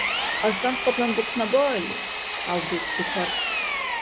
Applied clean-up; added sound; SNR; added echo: none; Engine; -2 dB; none.